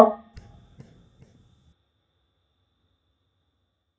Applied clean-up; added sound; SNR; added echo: neural mask model DeepFilterNet 3.